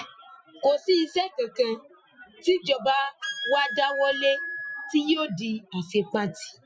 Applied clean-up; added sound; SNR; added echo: classical method Wiener filter.